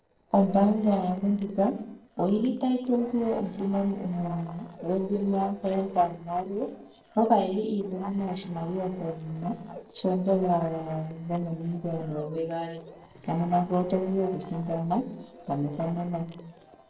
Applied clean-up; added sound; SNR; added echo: neural separator model SepFormer DNS4.